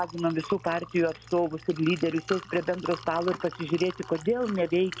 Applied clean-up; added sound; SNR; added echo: none; Liquid; 14 dB; none.